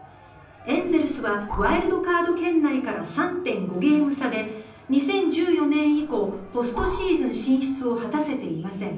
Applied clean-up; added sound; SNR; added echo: none; Breathing; 13 dB; reverberation time 0.6 s.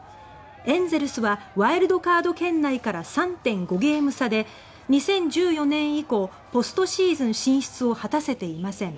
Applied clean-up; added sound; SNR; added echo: none; none; none; none.